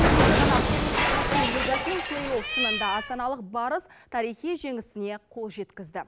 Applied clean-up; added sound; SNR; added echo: none; Cat; -4 dB; none.